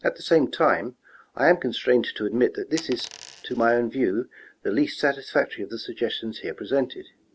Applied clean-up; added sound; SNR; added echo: none; Coin (dropping); 17 dB; none.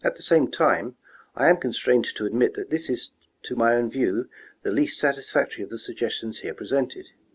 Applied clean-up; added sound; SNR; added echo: none; none; none; none.